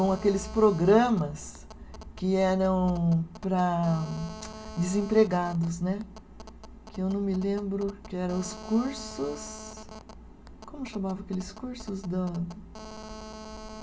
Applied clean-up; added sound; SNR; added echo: none; Telephone; 18 dB; reverberation time 0.2 s.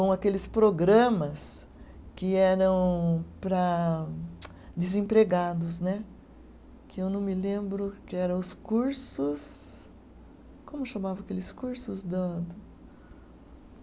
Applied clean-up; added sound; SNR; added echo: none; none; none; none.